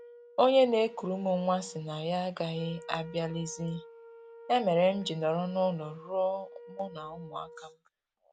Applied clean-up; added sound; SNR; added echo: none; Wind instrument, woodwind instrument; 19 dB; none.